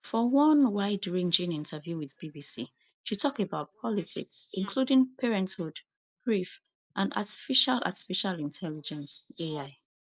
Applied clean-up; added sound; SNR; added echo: neural mask model Resemble Enhance denoiser.